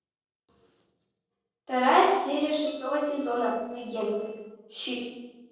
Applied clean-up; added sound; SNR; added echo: neural separator model SepFormer DNS4.